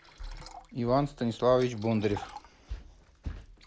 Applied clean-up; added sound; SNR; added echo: none; Liquid; 20 dB; none.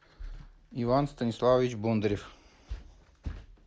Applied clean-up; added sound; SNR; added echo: none; none; none; none.